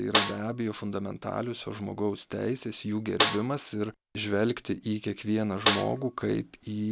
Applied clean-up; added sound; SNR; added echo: none; Snare drum; -3 dB; none.